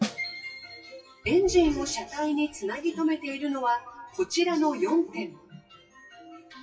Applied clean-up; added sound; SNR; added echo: classical method WPE with log-MMSE.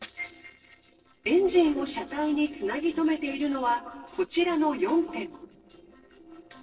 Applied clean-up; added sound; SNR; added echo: neural separator model SepFormer DNS4.